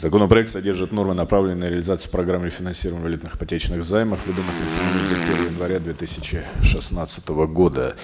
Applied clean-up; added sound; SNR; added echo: none; Motorcycle; 6 dB; none.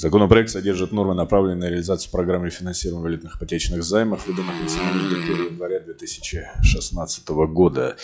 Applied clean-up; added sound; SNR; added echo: classical method log-MMSE.